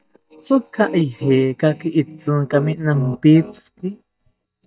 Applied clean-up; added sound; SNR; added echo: neural mask model DeepFilterNet 3.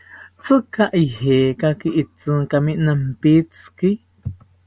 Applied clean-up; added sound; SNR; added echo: none; none; none; none.